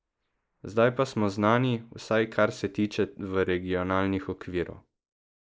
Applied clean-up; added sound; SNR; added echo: neural mask model Resemble Enhance denoiser.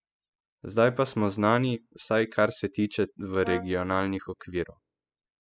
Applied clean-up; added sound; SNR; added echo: classical method spectral subtraction.